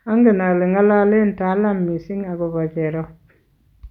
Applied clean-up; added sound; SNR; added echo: none; none; none; none.